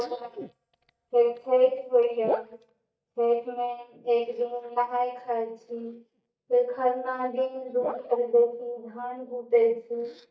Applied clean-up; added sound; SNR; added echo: neural mask model DeepFilterNet 3.